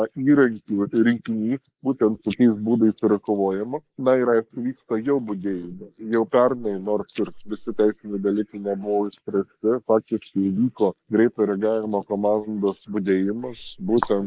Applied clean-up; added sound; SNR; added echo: neural mask model Resemble Enhance denoiser.